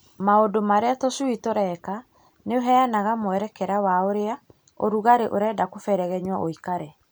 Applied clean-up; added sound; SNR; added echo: none; none; none; none.